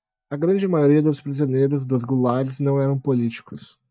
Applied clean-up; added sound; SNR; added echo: neural mask model DeepFilterNet 3.